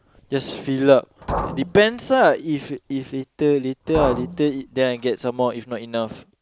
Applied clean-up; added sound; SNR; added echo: none; Liquid; 11 dB; none.